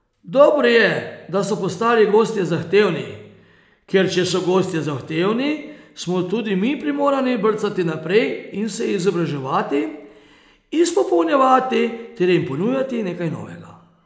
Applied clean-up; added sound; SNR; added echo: none; none; none; none.